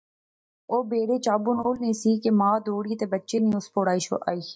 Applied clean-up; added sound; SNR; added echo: neural mask model DeepFilterNet 3.